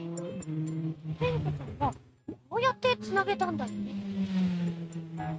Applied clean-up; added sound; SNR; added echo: neural mask model RNNoise.